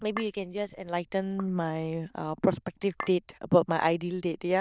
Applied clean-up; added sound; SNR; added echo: neural diffusion model UNIVERSE++.